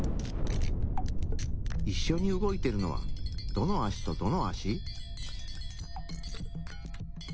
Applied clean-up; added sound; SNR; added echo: none; Thunder; -4 dB; none.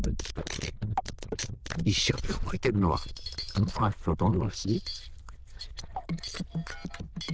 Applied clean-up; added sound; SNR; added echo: neural diffusion model UNIVERSE++.